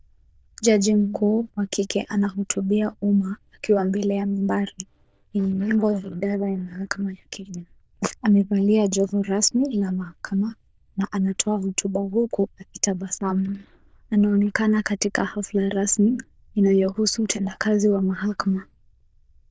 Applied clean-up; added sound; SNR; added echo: neural diffusion model UNIVERSE++.